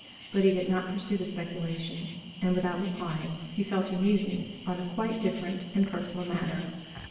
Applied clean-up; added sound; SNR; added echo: none; Cricket; 17 dB; reverberation time 1.1 s.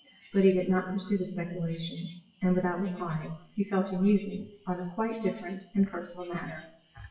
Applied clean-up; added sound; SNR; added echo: classical method WPE with log-MMSE.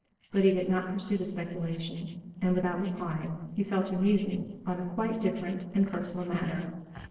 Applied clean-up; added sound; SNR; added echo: neural separator model SepFormer DNS4.